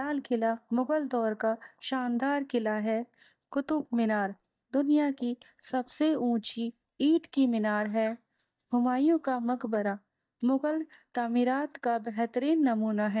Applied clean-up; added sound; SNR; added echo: neural mask model DeepFilterNet 3.